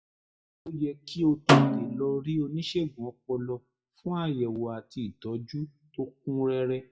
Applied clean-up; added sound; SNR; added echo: classical method WPE with log-MMSE.